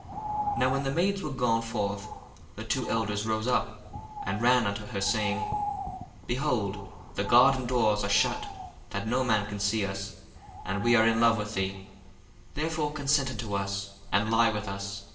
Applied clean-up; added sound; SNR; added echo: none; Bird; 11 dB; reverberation time 0.8 s.